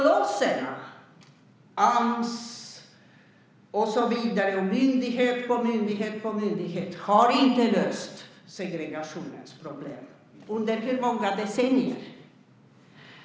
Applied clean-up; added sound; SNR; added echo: none; none; none; none.